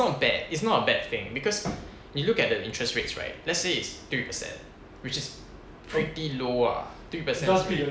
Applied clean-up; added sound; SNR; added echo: none; none; none; none.